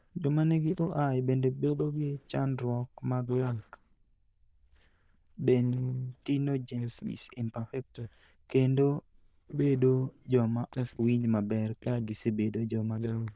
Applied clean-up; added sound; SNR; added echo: neural diffusion model UNIVERSE++.